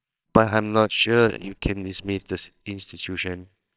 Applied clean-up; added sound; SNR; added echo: neural separator model SepFormer WHAMR!.